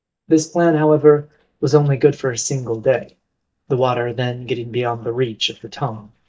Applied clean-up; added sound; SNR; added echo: neural mask model DeepFilterNet 3.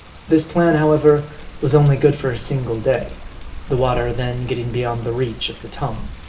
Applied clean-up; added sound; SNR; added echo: none; Water; 14 dB; reverberation time 0.6 s.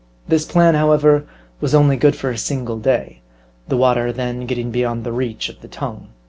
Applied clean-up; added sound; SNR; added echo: none; none; none; none.